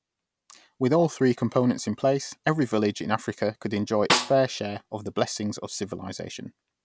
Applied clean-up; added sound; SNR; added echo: none; Snare drum; 2 dB; none.